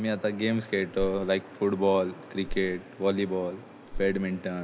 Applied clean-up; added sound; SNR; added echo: none; Whoosh, swoosh, swish; 7 dB; none.